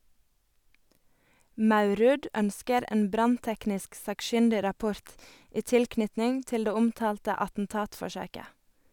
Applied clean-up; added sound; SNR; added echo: none; none; none; none.